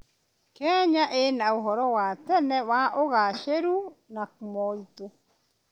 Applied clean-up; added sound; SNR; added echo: none; none; none; none.